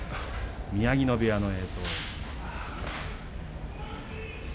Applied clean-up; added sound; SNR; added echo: none; Aircraft; 5 dB; none.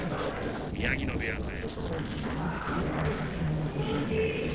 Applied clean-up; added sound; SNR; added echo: neural separator model SepFormer DNS4.